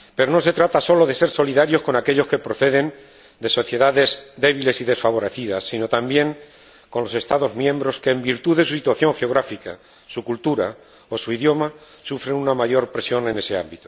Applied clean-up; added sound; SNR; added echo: none; none; none; none.